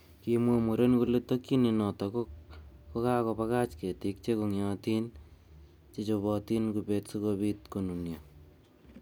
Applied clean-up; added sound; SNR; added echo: none; none; none; none.